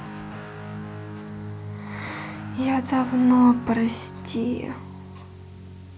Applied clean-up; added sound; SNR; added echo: none; Guitar; 12 dB; none.